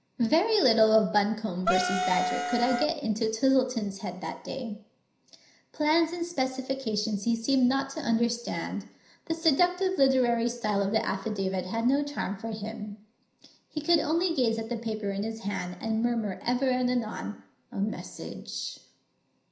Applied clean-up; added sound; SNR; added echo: none; Wind instrument, woodwind instrument; 0 dB; reverberation time 0.5 s.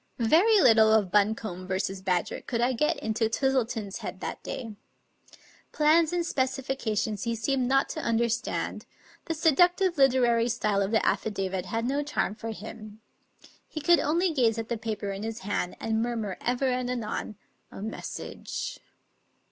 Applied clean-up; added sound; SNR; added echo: none; none; none; none.